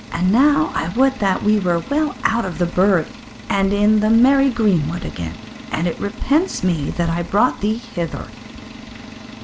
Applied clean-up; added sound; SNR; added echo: none; Engine; 16 dB; none.